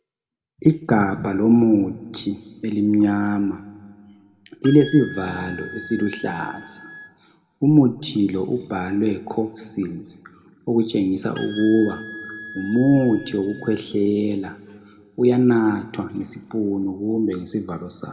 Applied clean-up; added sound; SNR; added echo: none; Wind instrument, woodwind instrument; 17 dB; reverberation time 1.5 s.